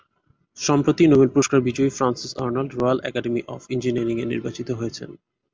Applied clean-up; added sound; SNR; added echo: none; none; none; none.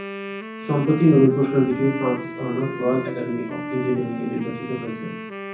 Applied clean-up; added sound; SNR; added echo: none; Wind instrument, woodwind instrument; 10 dB; reverberation time 0.6 s.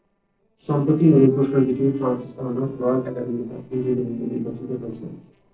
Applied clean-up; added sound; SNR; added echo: neural separator model SepFormer DNS4.